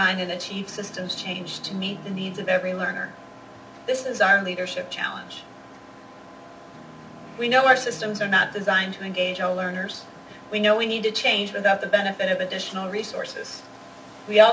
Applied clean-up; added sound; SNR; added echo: none; Bass guitar; 19 dB; none.